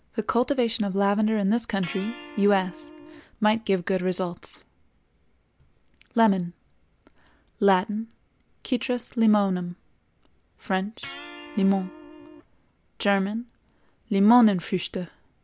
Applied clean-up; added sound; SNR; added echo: none; Electric guitar; 18 dB; none.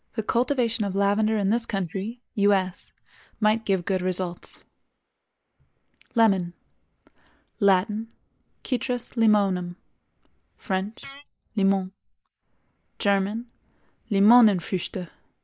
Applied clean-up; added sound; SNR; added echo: neural mask model Resemble Enhance denoiser.